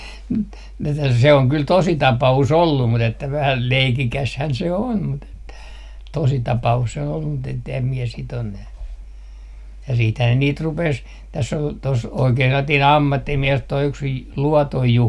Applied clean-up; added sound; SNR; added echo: none; none; none; none.